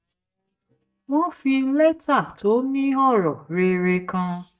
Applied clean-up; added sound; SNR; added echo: neural mask model DeepFilterNet 3.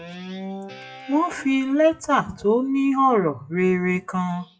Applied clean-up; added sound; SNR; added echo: classical method WPE with log-MMSE.